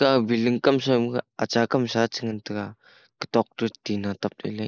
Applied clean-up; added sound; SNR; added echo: neural mask model Resemble Enhance denoiser.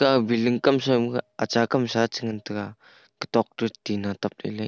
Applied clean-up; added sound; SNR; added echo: none; none; none; none.